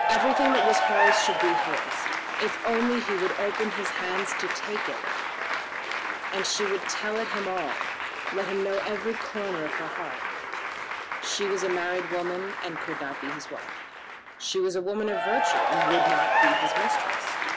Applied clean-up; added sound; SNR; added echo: none; Applause / Cheering; -3 dB; none.